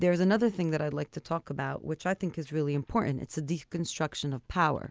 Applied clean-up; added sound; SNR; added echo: none; none; none; none.